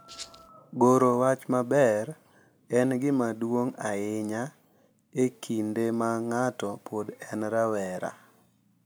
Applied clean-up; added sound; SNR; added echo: none; Rattle (instrument); 18 dB; none.